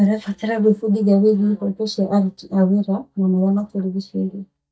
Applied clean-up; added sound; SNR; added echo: neural mask model DeepFilterNet 3.